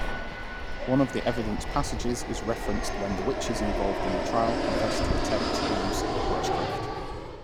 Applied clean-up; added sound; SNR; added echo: none; Fixed-wing aircraft, airplane; -3 dB; none.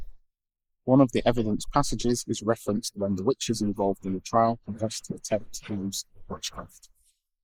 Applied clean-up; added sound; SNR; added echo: neural mask model Resemble Enhance denoiser.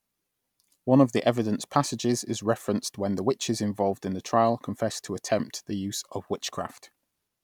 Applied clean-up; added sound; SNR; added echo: none; none; none; none.